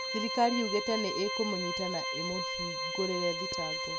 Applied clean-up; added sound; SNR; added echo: none; Organ; 1 dB; none.